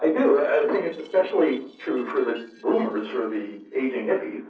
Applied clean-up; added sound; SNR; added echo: neural separator model SepFormer DNS4.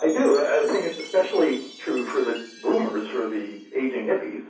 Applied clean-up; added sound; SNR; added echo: none; Chime; 20 dB; reverberation time 0.6 s.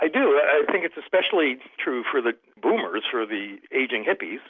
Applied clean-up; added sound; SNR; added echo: none; none; none; none.